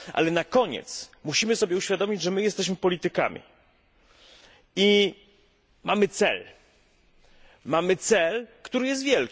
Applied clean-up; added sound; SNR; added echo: none; none; none; none.